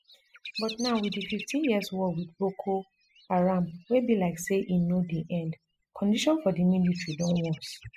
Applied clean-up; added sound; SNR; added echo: classical method spectral subtraction.